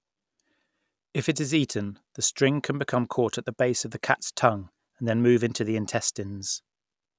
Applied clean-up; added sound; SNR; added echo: none; none; none; none.